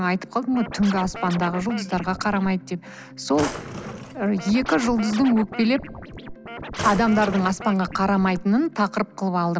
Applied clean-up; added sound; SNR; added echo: none; Drawer open or close + Scratching (performance technique); 11 dB; none.